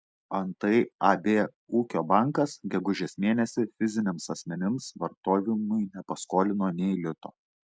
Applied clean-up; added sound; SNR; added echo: none; none; none; none.